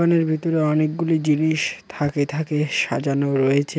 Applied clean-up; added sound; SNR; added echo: none; none; none; none.